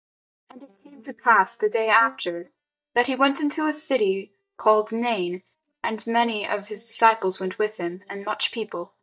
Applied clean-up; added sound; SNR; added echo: neural mask model DeepFilterNet 3.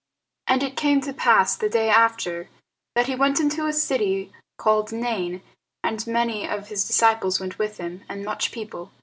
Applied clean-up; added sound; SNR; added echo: none; none; none; none.